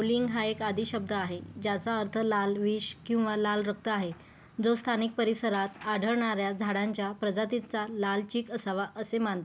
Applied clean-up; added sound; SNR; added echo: none; none; none; none.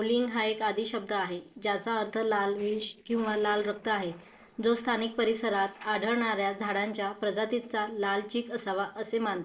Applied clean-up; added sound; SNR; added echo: neural separator model SepFormer DNS4.